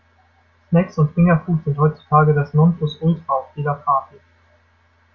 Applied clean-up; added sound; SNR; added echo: none; none; none; none.